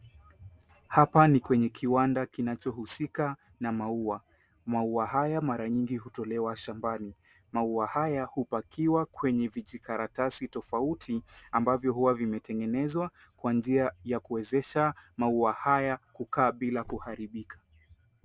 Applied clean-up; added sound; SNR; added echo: none; none; none; none.